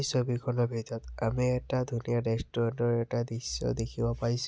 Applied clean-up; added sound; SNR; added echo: none; none; none; none.